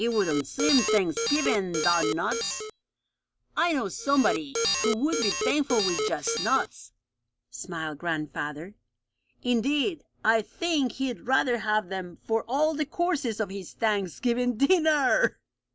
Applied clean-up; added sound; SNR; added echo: none; Alarm; 2 dB; none.